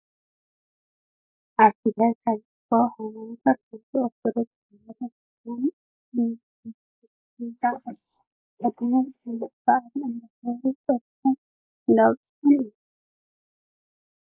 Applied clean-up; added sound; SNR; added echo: neural mask model Resemble Enhance denoiser.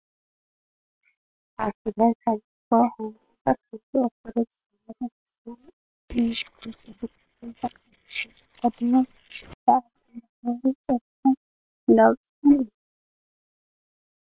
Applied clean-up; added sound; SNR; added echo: neural separator model SepFormer WHAM!.